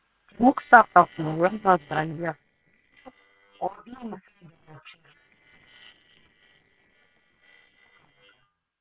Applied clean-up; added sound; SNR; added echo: neural separator model SepFormer WHAM!.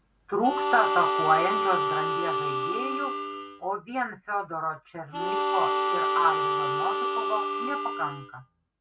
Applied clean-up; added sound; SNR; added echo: none; Harmonica; -2 dB; none.